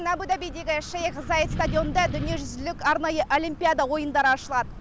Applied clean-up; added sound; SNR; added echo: none; Wind; 10 dB; none.